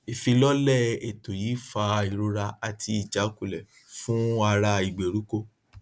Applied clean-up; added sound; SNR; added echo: none; none; none; none.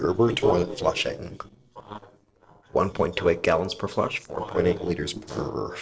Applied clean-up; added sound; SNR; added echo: neural separator model SepFormer DNS4.